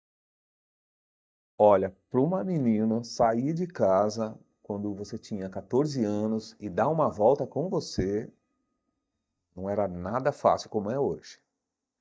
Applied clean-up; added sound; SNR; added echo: neural mask model DeepFilterNet 3.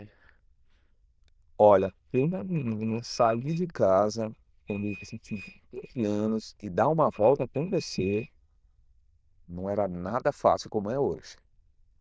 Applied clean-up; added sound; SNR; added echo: neural diffusion model UNIVERSE++.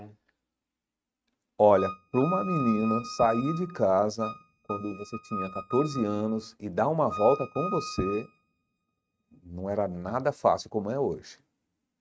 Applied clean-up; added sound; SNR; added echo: neural mask model RNNoise.